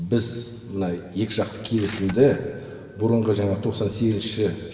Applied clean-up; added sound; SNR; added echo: none; Bell / Mechanisms; 17 dB; reverberation time 2.2 s.